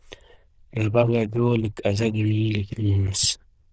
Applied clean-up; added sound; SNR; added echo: neural diffusion model UNIVERSE++.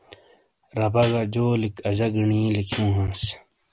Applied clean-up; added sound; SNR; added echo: none; Hi-hat; 4 dB; none.